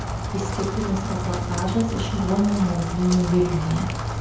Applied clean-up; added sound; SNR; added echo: none; Rain; 4 dB; reverberation time 0.9 s.